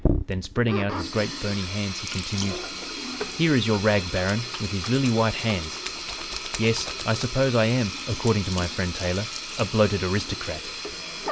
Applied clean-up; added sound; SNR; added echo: none; Sink (filling or washing); 6 dB; none.